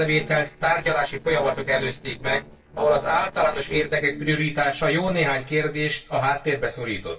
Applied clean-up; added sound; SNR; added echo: neural separator model SepFormer DNS4.